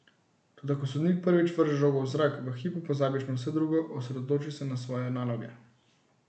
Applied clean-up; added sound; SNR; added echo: none; none; none; none.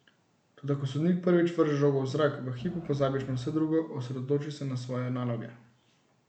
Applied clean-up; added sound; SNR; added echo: none; Crowd; 19 dB; none.